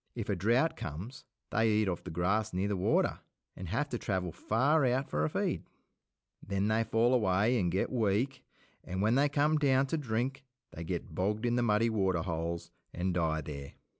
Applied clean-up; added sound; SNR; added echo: none; none; none; none.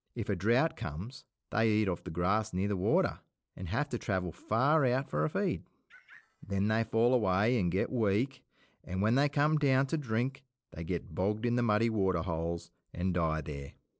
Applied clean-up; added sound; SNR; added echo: neural separator model SepFormer DNS4.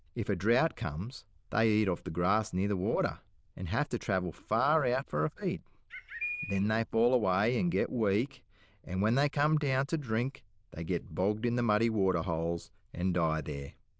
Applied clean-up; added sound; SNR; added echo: neural diffusion model UNIVERSE++.